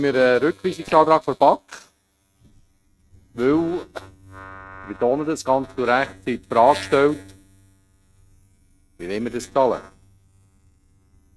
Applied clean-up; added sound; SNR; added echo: neural mask model RNNoise.